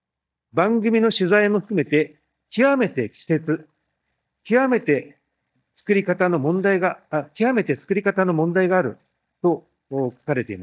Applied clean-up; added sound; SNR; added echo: neural mask model DeepFilterNet 3.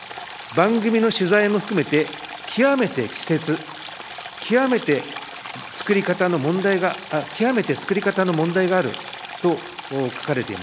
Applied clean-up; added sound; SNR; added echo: none; Stream; 13 dB; none.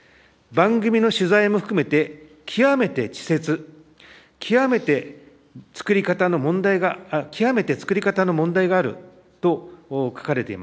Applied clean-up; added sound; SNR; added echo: none; none; none; none.